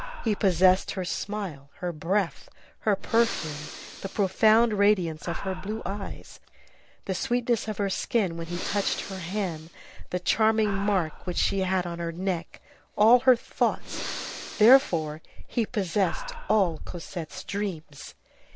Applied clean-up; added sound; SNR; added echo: none; Breathing; 9 dB; none.